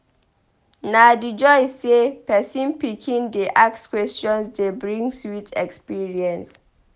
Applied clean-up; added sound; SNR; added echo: none; none; none; none.